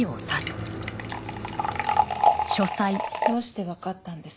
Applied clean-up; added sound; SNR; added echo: none; Liquid; -3 dB; none.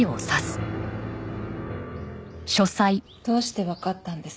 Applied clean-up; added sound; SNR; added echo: none; none; none; none.